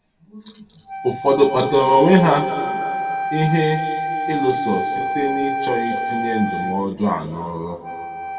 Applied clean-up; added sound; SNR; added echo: none; Wind instrument, woodwind instrument; 5 dB; reverberation time 2.3 s.